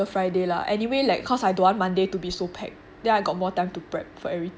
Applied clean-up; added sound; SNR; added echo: none; none; none; none.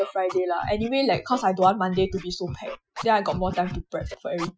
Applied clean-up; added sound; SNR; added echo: classical method Wiener filter.